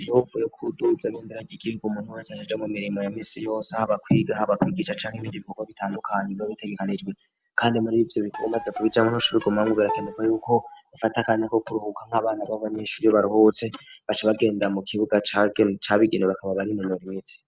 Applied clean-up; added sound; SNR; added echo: none; Bowed string instrument; 11 dB; none.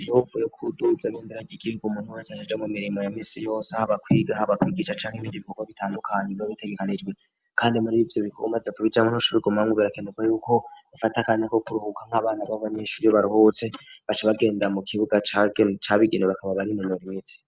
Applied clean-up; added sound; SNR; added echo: none; none; none; none.